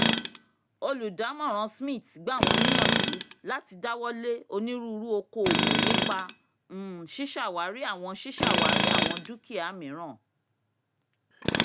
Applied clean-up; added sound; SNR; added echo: none; Tools; -5 dB; none.